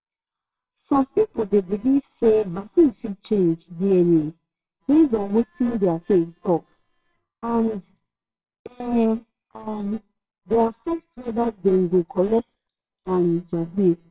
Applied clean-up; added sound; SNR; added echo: neural separator model SepFormer WHAMR!.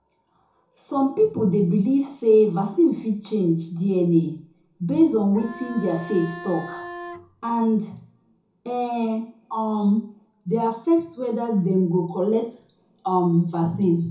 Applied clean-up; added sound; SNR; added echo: none; Bowed string instrument; 15 dB; reverberation time 0.6 s.